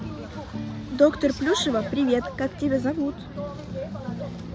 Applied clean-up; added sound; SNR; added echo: none; none; none; none.